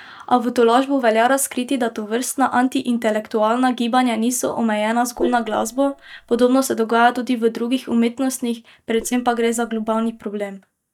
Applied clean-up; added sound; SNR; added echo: neural mask model DeepFilterNet 3.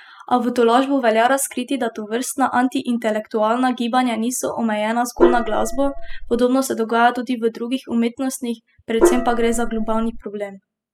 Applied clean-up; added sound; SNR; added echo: classical method spectral subtraction.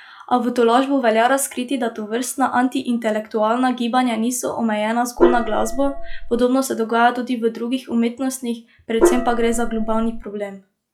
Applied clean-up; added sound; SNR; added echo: classical method log-MMSE.